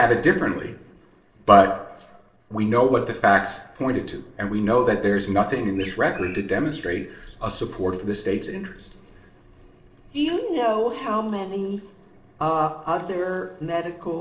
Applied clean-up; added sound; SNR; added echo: neural separator model SepFormer DNS4.